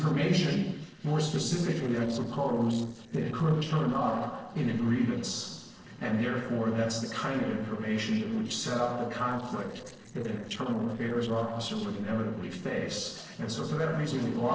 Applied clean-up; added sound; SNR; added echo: neural separator model SepFormer DNS4.